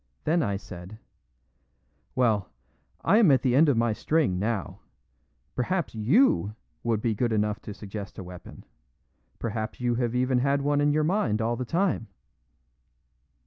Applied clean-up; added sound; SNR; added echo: none; none; none; none.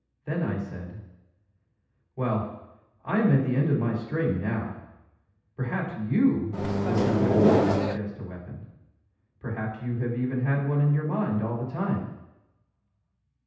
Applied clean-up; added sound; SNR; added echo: none; Microwave oven; -5 dB; reverberation time 0.9 s.